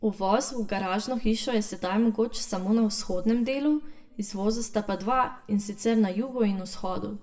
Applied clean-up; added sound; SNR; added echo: none; none; none; reverberation time 0.6 s.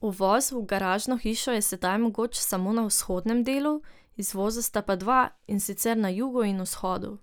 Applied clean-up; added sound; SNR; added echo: none; none; none; none.